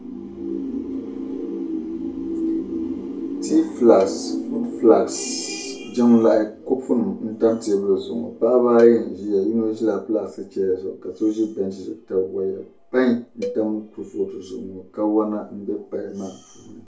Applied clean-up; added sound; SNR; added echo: none; Cowbell; 15 dB; reverberation time 0.3 s.